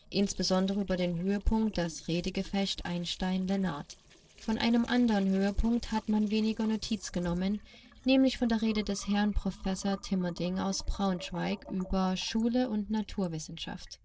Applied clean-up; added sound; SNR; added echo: neural separator model SepFormer DNS4.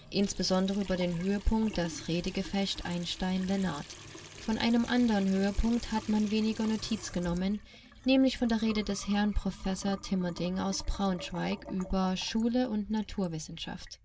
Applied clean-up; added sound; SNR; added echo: none; Trickle, dribble / Sink (filling or washing) / Water tap, faucet; 18 dB; none.